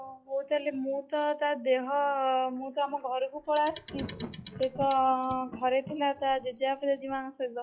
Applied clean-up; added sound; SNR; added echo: classical method log-MMSE.